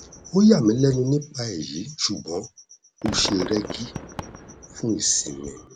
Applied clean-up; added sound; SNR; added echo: none; Fireworks; 14 dB; none.